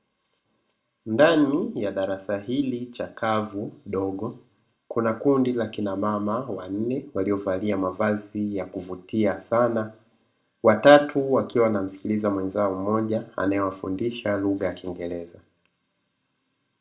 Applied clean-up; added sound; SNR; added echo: none; none; none; reverberation time 0.3 s.